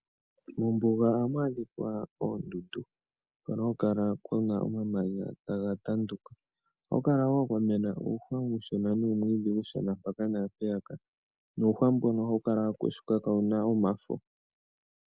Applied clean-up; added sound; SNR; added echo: none; none; none; none.